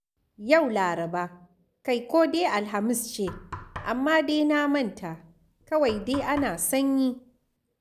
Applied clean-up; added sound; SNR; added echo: none; Knock; 18 dB; none.